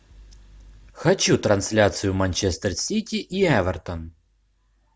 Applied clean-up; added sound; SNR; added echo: none; none; none; none.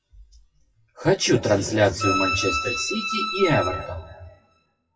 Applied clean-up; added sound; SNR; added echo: classical method WPE with log-MMSE.